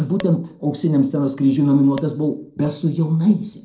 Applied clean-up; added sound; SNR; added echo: neural separator model SepFormer DNS4.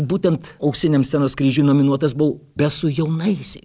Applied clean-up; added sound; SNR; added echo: none; none; none; none.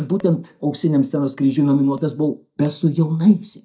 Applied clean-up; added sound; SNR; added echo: neural mask model DeepFilterNet 3.